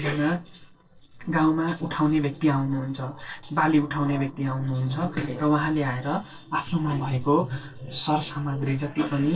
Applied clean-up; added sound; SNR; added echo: neural separator model SepFormer DNS4.